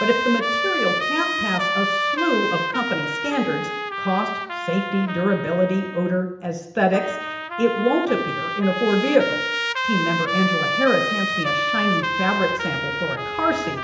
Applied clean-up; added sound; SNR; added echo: none; Trumpet; 2 dB; reverberation time 0.8 s.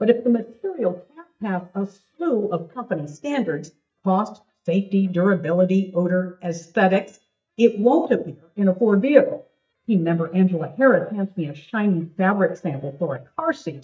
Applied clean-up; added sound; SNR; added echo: neural mask model DeepFilterNet 3.